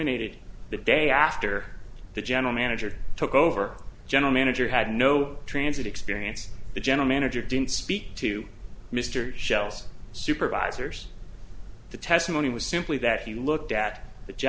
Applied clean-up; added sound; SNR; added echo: none; none; none; none.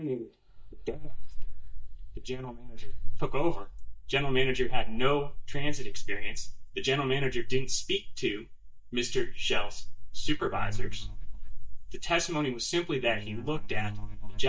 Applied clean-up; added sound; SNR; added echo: neural mask model DeepFilterNet 3.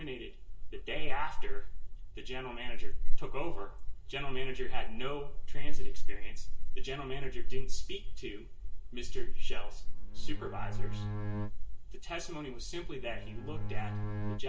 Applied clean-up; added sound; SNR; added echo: neural separator model SepFormer DNS4.